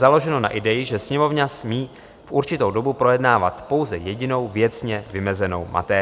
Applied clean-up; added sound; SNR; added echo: none; none; none; none.